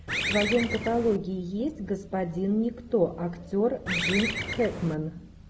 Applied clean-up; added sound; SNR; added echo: none; Bird; 3 dB; none.